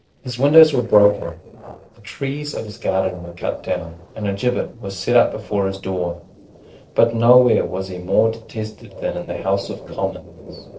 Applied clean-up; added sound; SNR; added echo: neural separator model SepFormer DNS4.